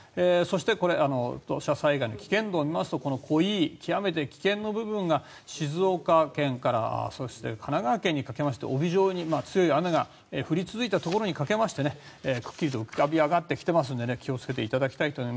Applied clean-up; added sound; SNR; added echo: none; none; none; none.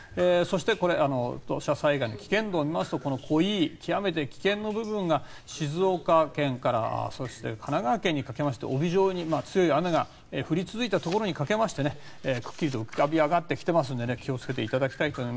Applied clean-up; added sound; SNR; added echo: none; Drip; 19 dB; none.